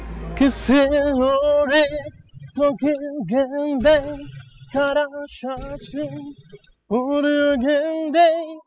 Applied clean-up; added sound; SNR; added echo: classical method spectral subtraction.